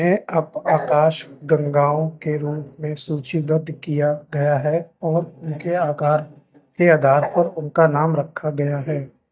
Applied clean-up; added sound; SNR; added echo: neural mask model DeepFilterNet 3.